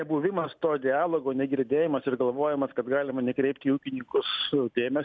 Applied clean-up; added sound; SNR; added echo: none; none; none; none.